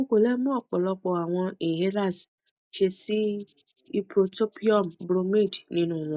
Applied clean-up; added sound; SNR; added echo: none; none; none; none.